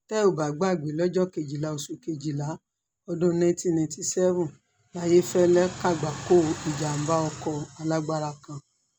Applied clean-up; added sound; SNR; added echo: none; none; none; none.